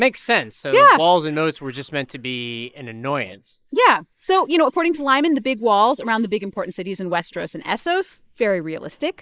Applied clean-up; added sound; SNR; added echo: neural mask model Resemble Enhance denoiser.